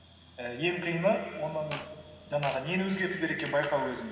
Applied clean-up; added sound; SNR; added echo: none; Fart; 15 dB; reverberation time 2.6 s.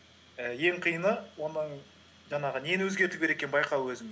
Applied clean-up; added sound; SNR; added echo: none; none; none; none.